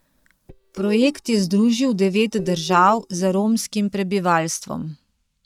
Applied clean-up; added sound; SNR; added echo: neural mask model DeepFilterNet 3.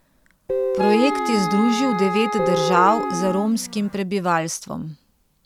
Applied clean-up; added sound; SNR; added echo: none; Wind instrument, woodwind instrument + Guitar; 2 dB; none.